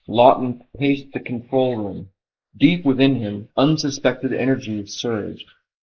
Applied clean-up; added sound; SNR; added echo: neural mask model Resemble Enhance denoiser.